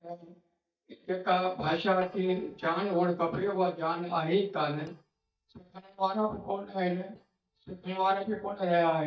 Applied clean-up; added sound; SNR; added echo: neural mask model DeepFilterNet 3.